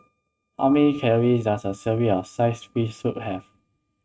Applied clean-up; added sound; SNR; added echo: neural mask model RNNoise.